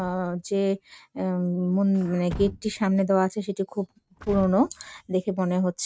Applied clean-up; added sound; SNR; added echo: neural mask model RNNoise.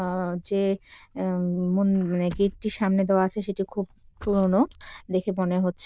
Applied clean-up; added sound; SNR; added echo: neural diffusion model UNIVERSE++.